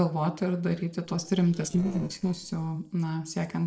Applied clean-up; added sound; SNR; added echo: neural separator model SepFormer DNS4.